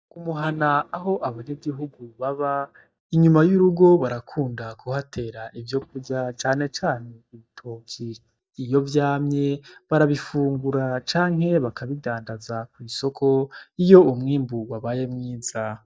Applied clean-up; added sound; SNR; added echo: neural mask model DeepFilterNet 3.